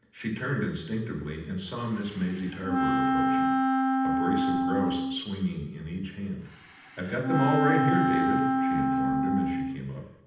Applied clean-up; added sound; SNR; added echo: none; Wind instrument, woodwind instrument; -4 dB; reverberation time 0.9 s.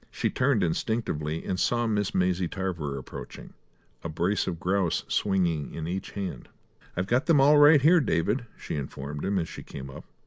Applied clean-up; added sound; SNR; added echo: none; none; none; none.